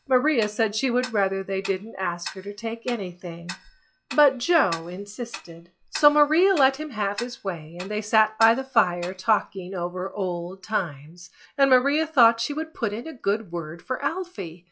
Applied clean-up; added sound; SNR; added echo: classical method log-MMSE.